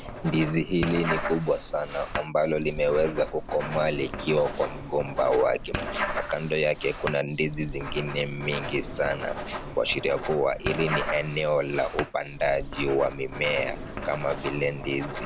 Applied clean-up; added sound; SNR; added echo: none; Writing; 7 dB; none.